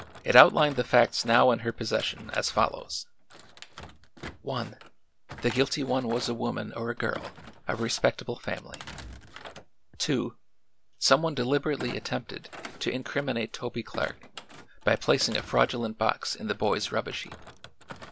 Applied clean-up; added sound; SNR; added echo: none; Thump, thud; 18 dB; none.